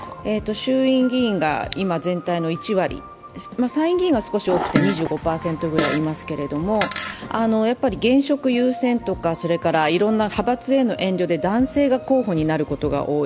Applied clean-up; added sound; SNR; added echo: none; Fart; 6 dB; none.